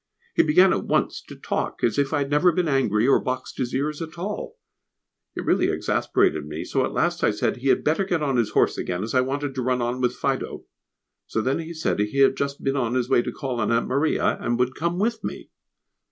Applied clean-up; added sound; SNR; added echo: none; none; none; none.